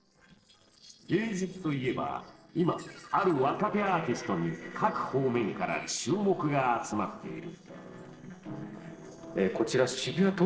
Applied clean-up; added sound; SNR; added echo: neural separator model SepFormer DNS4.